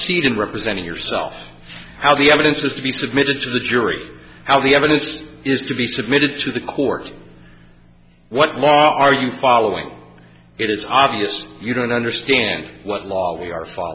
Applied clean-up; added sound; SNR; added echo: none; none; none; none.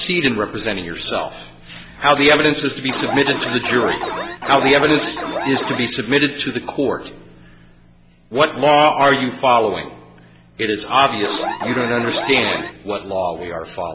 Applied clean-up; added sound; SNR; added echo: none; Alarm; 6 dB; none.